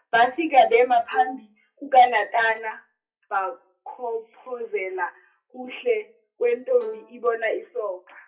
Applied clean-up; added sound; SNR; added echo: classical method WPE with log-MMSE.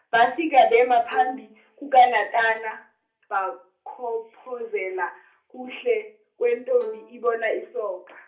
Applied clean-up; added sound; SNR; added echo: none; Bowed string instrument; 16 dB; reverberation time 0.3 s.